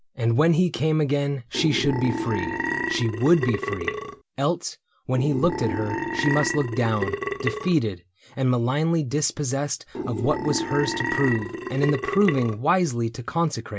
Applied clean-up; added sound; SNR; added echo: none; Burping, eructation; 4 dB; none.